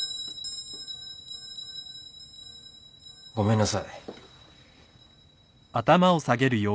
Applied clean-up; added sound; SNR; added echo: none; Bell; 14 dB; none.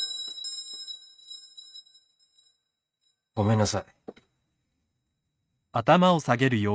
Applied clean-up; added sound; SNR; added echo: neural mask model RNNoise.